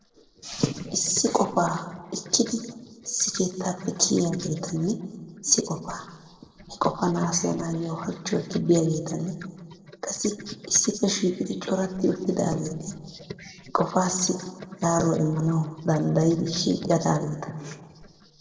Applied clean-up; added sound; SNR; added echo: neural separator model SepFormer DNS4.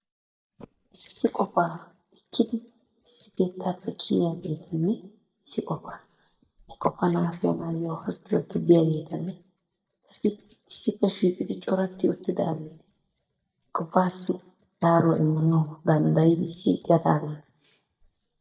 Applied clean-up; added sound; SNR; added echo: neural mask model DeepFilterNet 3.